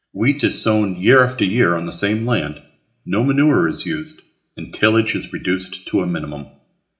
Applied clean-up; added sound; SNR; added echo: none; none; none; reverberation time 0.4 s.